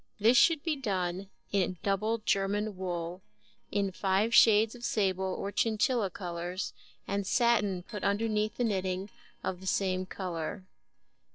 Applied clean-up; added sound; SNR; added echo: neural separator model SepFormer DNS4.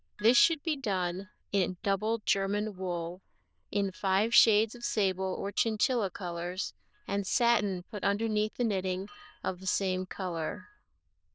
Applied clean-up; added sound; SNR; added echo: neural diffusion model UNIVERSE++.